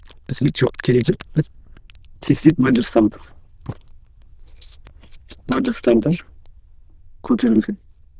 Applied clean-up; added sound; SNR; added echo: neural diffusion model UNIVERSE++.